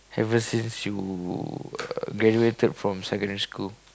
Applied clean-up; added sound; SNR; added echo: none; none; none; none.